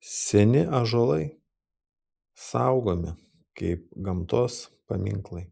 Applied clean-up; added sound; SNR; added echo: neural mask model Resemble Enhance denoiser.